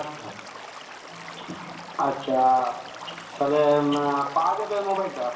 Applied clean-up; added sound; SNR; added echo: none; Stream / Liquid; 15 dB; reverberation time 1.0 s.